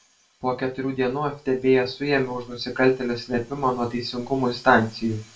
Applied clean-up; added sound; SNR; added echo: none; none; none; reverberation time 0.2 s.